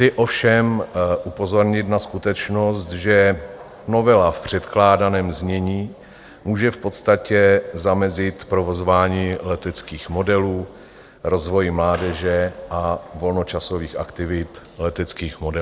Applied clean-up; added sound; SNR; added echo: none; none; none; none.